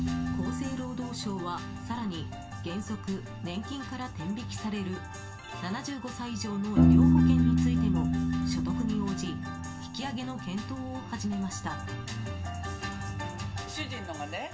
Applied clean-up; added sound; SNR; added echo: none; Piano; -4 dB; reverberation time 0.2 s.